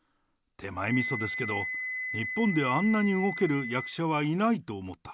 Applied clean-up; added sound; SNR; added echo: none; Wind instrument, woodwind instrument; 7 dB; none.